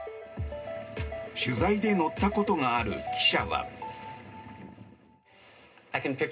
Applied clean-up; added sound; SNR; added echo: none; none; none; reverberation time 0.2 s.